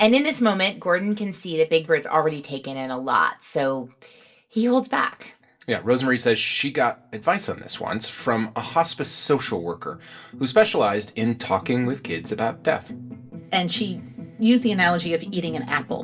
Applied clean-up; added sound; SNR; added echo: none; none; none; reverberation time 0.2 s.